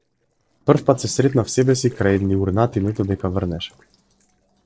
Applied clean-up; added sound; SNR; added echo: neural separator model SepFormer DNS4.